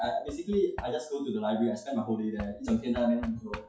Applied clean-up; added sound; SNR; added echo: classical method WPE with log-MMSE.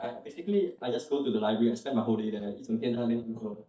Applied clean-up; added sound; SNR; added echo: neural mask model DeepFilterNet 3.